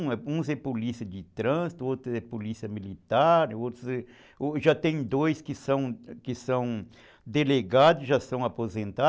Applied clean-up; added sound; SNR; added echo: none; none; none; none.